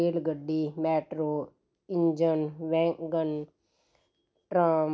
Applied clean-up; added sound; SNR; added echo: none; none; none; none.